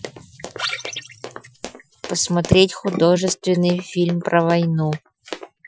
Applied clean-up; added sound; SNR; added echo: classical method Wiener filter.